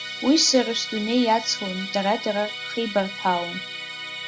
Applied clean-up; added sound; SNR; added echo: none; Musical instrument; 9 dB; none.